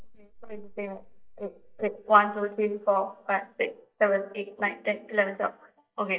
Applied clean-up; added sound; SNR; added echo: neural mask model DeepFilterNet 3.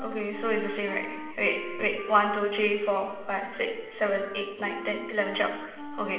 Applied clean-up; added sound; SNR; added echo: none; Wind instrument, woodwind instrument; 12 dB; reverberation time 1.0 s.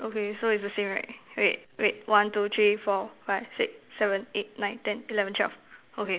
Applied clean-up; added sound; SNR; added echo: none; none; none; none.